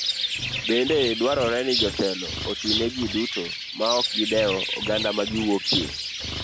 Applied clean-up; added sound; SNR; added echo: none; Bird; 2 dB; none.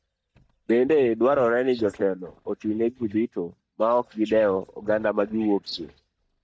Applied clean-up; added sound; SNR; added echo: neural mask model DeepFilterNet 3.